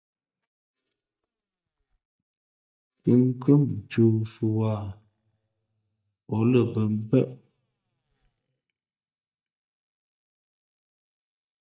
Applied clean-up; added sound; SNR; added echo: neural mask model DeepFilterNet 3.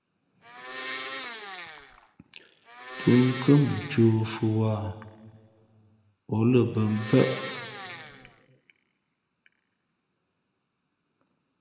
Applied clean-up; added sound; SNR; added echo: none; Domestic sounds, home sounds; 10 dB; reverberation time 2.0 s.